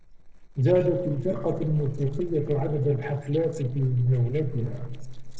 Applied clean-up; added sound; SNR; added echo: neural separator model SepFormer DNS4.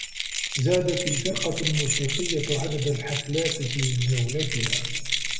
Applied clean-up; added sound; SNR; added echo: none; Keys jangling; 2 dB; reverberation time 1.6 s.